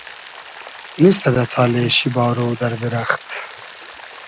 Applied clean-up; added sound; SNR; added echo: none; Rain; 16 dB; none.